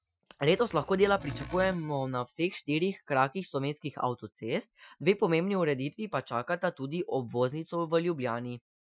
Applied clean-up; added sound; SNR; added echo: classical method Wiener filter.